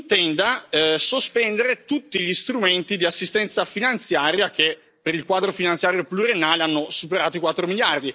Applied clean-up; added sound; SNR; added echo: neural mask model Resemble Enhance denoiser.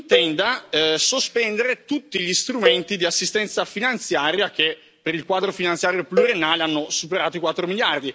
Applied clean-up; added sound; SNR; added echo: none; Cowbell; 5 dB; none.